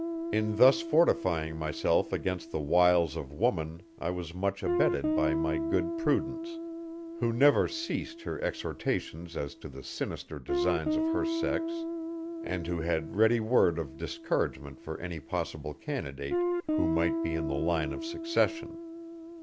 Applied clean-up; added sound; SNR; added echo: none; Guitar; 5 dB; none.